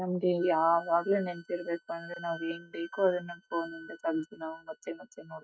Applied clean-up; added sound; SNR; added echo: neural mask model RNNoise.